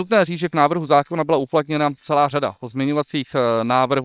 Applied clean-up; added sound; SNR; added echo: neural separator model SepFormer WHAM!.